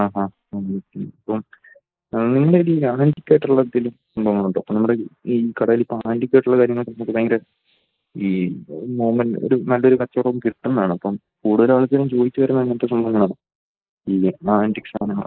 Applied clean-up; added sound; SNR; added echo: neural mask model Resemble Enhance denoiser.